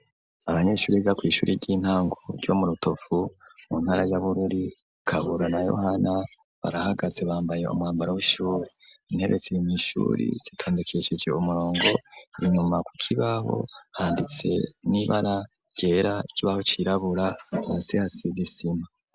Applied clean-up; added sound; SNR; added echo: none; none; none; none.